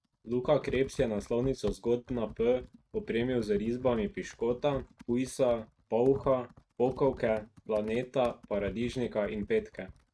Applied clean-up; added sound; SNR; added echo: neural mask model RNNoise.